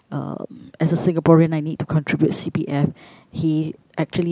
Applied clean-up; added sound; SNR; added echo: none; none; none; none.